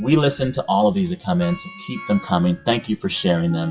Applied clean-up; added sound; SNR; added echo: classical method WPE with log-MMSE.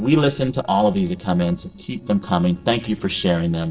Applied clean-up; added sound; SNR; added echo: neural separator model SepFormer DNS4.